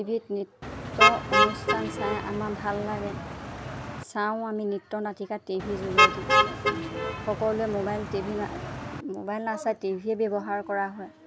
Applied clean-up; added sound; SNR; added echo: none; Motor vehicle (road); -4 dB; none.